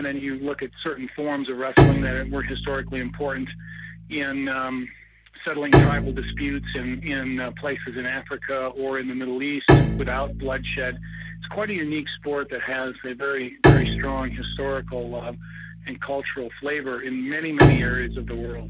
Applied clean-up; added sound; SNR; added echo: none; Bowed string instrument; -4 dB; none.